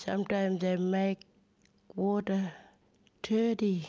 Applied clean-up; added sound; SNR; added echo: none; none; none; none.